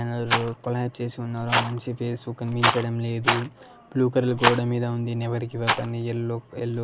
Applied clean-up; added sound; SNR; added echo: none; Rattle; 3 dB; none.